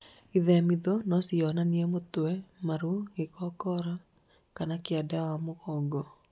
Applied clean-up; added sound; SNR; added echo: none; none; none; none.